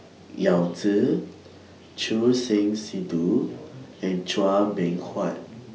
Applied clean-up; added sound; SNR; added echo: none; none; none; none.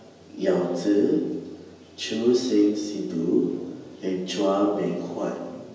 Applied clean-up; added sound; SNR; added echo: none; none; none; reverberation time 1.0 s.